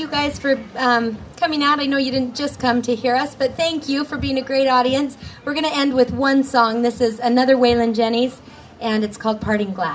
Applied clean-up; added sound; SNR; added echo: none; none; none; none.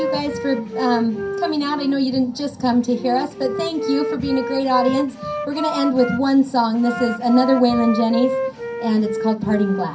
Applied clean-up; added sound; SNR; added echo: none; Wind instrument, woodwind instrument; 7 dB; reverberation time 0.3 s.